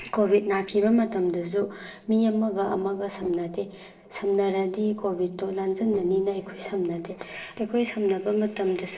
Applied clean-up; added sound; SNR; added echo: neural separator model SepFormer DNS4.